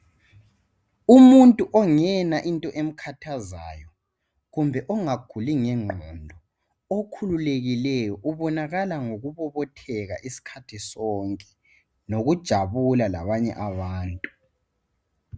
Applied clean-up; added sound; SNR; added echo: none; none; none; none.